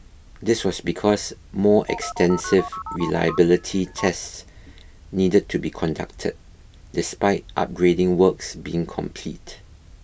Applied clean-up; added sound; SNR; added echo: none; Telephone; 11 dB; none.